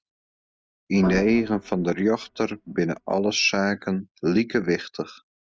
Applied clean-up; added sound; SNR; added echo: neural mask model RNNoise.